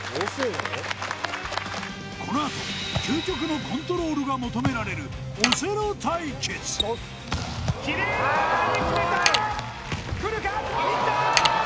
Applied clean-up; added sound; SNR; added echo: none; Mechanisms; -2 dB; none.